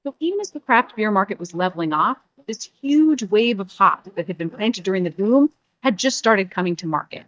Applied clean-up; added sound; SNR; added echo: neural mask model DeepFilterNet 3.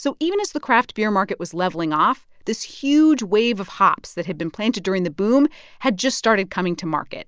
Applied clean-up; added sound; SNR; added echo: none; none; none; none.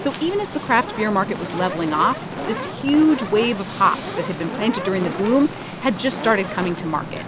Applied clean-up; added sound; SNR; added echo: none; Fire; 8 dB; none.